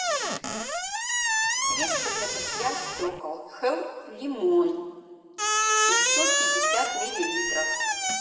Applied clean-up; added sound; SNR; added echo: none; Squeak; -5 dB; reverberation time 1.7 s.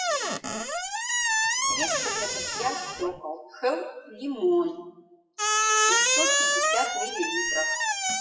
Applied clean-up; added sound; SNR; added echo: classical method WPE with log-MMSE.